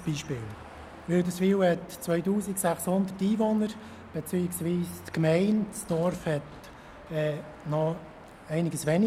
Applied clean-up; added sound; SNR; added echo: none; Car passing by / Traffic noise, roadway noise / Engine; 19 dB; none.